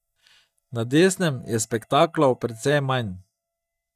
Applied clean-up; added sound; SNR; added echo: neural mask model DeepFilterNet 3.